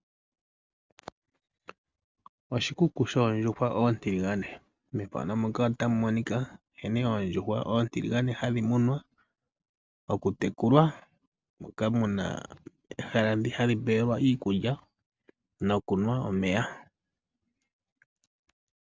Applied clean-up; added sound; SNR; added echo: none; none; none; none.